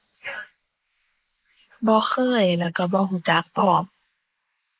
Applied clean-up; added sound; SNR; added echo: neural mask model Resemble Enhance denoiser.